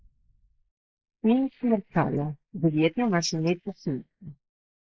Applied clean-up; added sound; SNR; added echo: neural mask model Resemble Enhance denoiser.